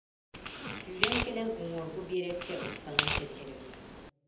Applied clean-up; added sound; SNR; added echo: none; Tearing; -4 dB; reverberation time 0.9 s.